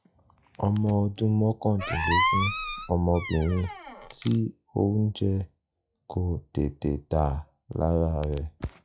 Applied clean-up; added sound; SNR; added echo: classical method log-MMSE.